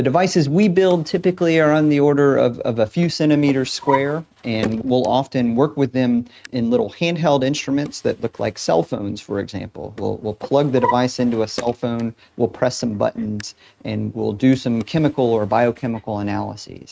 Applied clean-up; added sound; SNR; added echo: neural mask model RNNoise.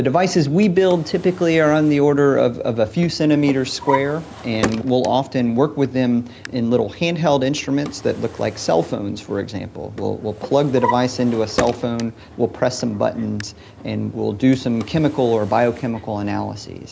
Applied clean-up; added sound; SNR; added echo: none; Drawer open or close; 14 dB; none.